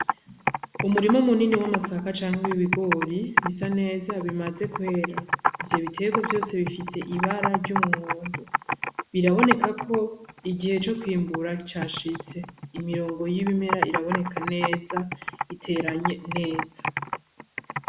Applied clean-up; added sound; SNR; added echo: none; Computer keyboard; 3 dB; none.